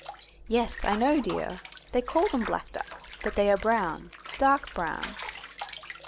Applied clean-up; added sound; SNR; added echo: none; Bathtub (filling or washing) / Water; 13 dB; none.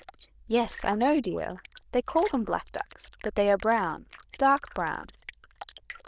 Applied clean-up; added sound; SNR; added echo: neural diffusion model UNIVERSE++.